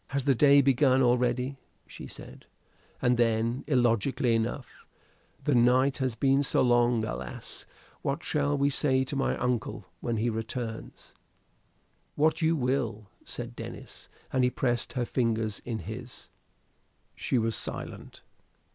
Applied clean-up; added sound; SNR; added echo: none; none; none; none.